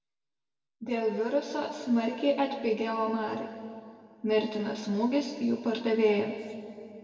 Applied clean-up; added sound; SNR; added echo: none; none; none; reverberation time 2.2 s.